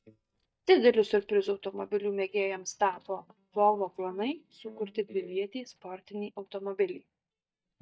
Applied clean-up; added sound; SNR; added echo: neural mask model DeepFilterNet 3.